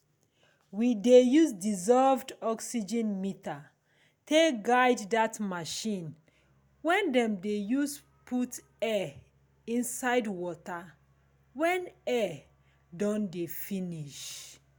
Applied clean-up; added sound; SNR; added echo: none; none; none; none.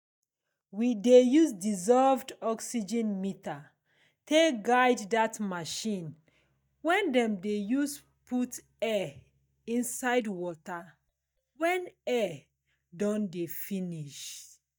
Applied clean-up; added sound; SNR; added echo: neural mask model DeepFilterNet 3.